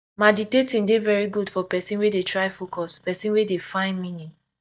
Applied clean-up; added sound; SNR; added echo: neural mask model DeepFilterNet 3.